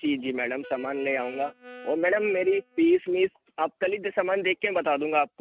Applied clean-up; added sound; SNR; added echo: neural mask model RNNoise.